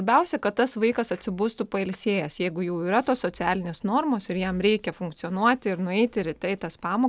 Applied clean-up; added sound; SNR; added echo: none; none; none; none.